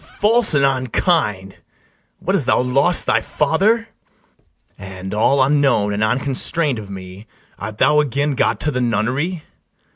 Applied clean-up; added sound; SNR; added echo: none; none; none; none.